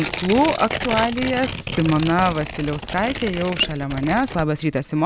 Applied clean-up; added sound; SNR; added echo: none; Tearing; 7 dB; none.